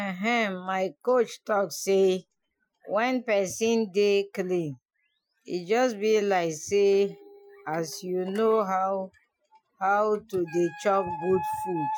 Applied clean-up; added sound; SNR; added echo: classical method Wiener filter.